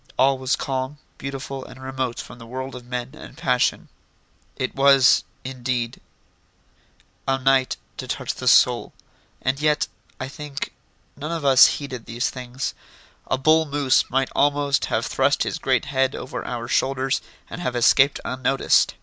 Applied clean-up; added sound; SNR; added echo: none; none; none; none.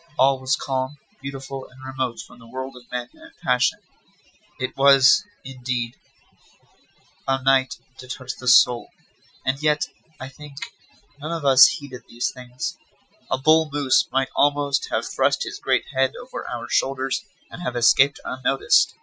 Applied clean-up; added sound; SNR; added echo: classical method Wiener filter.